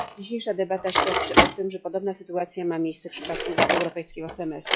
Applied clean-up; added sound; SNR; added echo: classical method log-MMSE.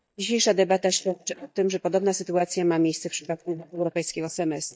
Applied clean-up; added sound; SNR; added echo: neural mask model DeepFilterNet 3.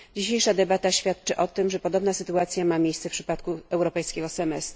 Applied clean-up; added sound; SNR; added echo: none; none; none; none.